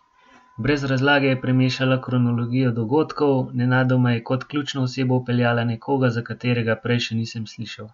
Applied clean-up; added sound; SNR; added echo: none; none; none; none.